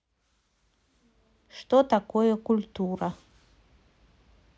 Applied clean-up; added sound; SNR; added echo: none; none; none; none.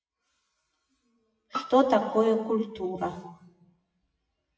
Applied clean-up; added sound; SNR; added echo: classical method WPE with log-MMSE.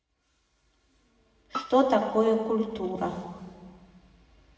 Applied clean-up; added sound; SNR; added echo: none; Bowed string instrument; 12 dB; reverberation time 2.4 s.